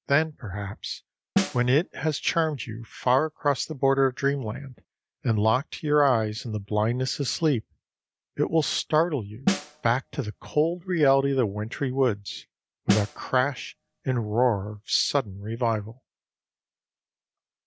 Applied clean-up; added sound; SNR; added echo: none; Snare drum; 7 dB; none.